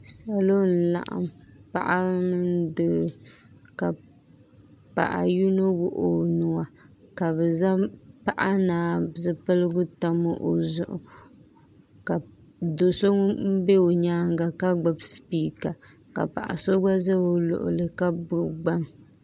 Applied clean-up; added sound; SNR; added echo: none; none; none; none.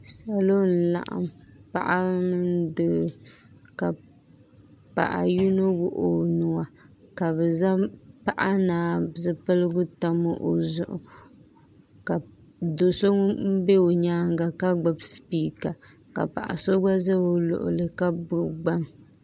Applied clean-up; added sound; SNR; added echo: none; Thump, thud; 18 dB; none.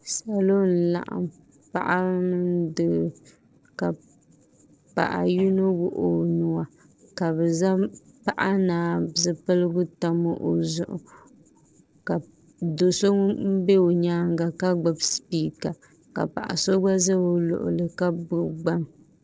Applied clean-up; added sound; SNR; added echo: neural separator model SepFormer DNS4.